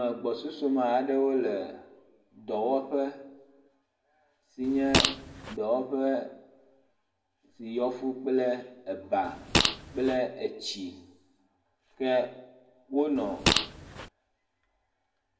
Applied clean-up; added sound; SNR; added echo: none; Fart; -2 dB; reverberation time 0.8 s.